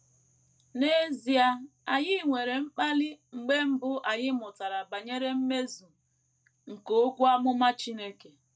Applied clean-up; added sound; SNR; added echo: none; none; none; none.